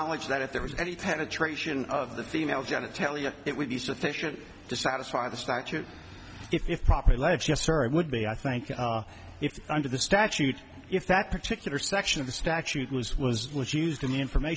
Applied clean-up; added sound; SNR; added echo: none; none; none; none.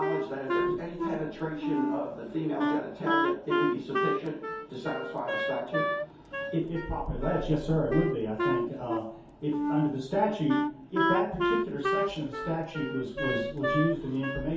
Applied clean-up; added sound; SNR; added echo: none; Wind instrument, woodwind instrument; 0 dB; reverberation time 0.6 s.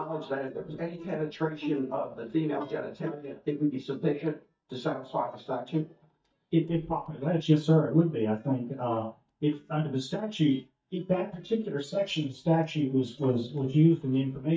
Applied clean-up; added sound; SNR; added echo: neural mask model DeepFilterNet 3.